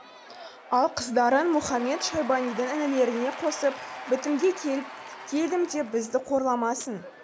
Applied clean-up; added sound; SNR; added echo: none; Applause / Crowd / Cheering; 14 dB; none.